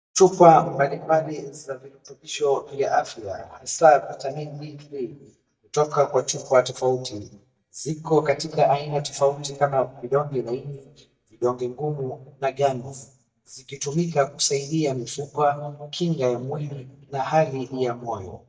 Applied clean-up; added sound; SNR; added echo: neural mask model DeepFilterNet 3.